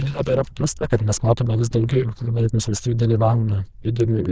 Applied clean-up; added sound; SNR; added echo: neural diffusion model UNIVERSE++.